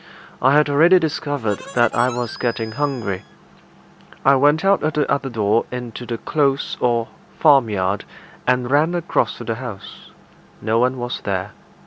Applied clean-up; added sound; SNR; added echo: none; Harmonica; 17 dB; none.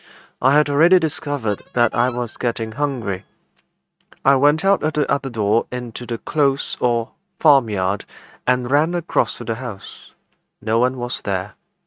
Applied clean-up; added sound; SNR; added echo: neural mask model RNNoise.